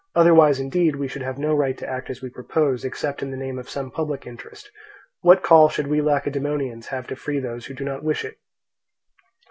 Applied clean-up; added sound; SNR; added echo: none; none; none; none.